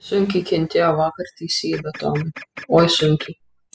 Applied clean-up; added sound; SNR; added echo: classical method spectral subtraction.